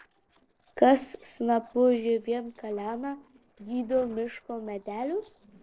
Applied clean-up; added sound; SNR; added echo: neural separator model SepFormer DNS4.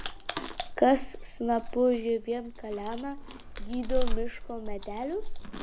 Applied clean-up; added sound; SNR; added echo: none; Chewing, mastication; 2 dB; none.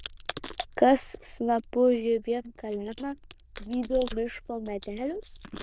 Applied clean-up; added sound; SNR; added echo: neural diffusion model UNIVERSE++.